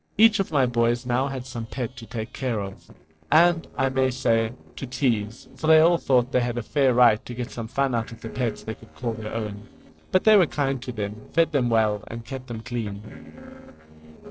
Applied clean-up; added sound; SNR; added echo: neural separator model SepFormer DNS4.